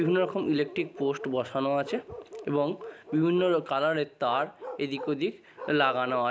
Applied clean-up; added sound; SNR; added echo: none; Bark; 14 dB; none.